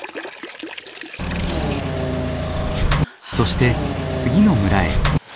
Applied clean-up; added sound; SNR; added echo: none; Engine / Mechanisms; -2 dB; none.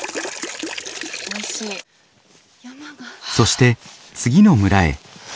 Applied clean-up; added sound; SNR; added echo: none; none; none; none.